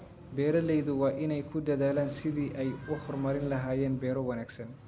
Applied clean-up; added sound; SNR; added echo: none; none; none; none.